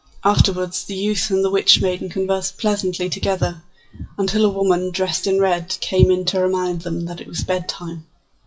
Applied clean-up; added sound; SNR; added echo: classical method WPE with log-MMSE.